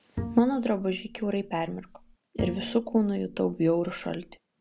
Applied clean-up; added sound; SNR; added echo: none; Bowed string instrument; 11 dB; none.